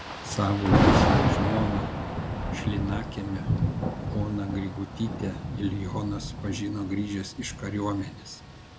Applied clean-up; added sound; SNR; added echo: none; Thunder / Rain; -3 dB; none.